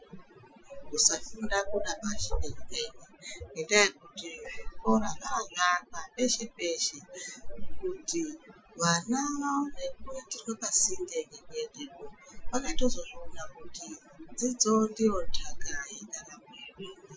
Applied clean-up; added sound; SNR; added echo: classical method Wiener filter.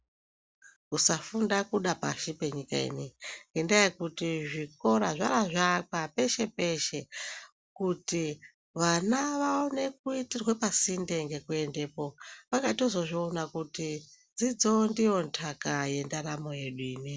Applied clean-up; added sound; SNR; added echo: none; none; none; none.